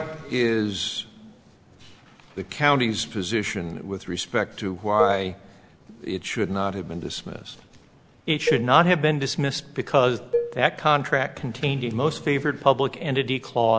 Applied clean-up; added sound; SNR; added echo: none; Dishes, pots, and pans; 5 dB; none.